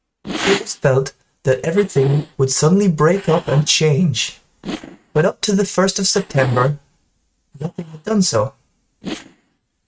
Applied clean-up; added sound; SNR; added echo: neural mask model RNNoise.